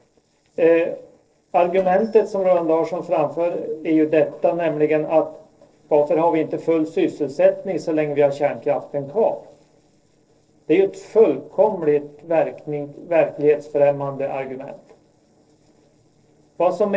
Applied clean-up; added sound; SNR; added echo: neural separator model SepFormer DNS4.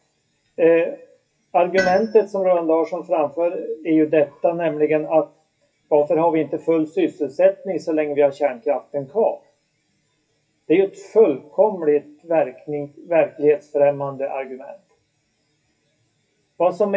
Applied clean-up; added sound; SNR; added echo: classical method WPE with log-MMSE.